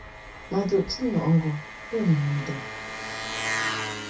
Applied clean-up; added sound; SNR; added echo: none; Engine; 7 dB; reverberation time 0.3 s.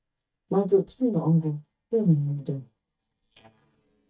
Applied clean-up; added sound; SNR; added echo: neural mask model DeepFilterNet 3.